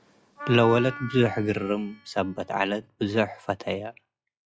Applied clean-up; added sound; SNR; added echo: classical method log-MMSE.